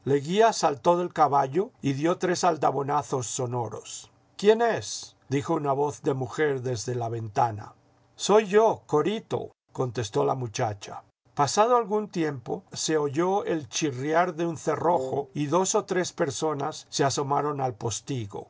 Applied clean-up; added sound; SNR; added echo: none; Wind instrument, woodwind instrument; 10 dB; none.